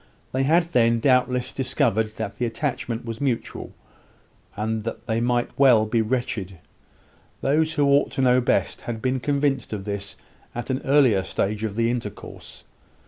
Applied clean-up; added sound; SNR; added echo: none; none; none; none.